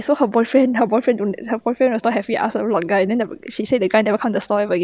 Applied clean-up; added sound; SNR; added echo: none; none; none; none.